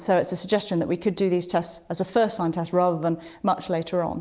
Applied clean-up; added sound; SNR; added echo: none; none; none; none.